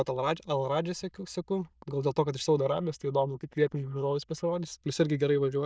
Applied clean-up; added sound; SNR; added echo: neural diffusion model UNIVERSE++.